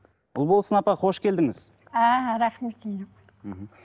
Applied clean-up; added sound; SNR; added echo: none; none; none; none.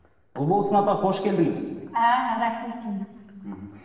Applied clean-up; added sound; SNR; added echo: none; none; none; reverberation time 1.4 s.